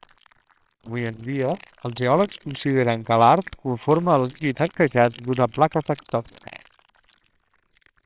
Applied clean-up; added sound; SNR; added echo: neural separator model SepFormer WHAMR!.